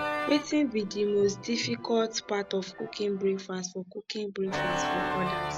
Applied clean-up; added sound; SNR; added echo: none; Organ; 6 dB; none.